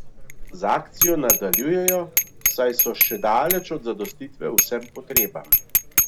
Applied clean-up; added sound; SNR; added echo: none; Bicycle bell; -2 dB; none.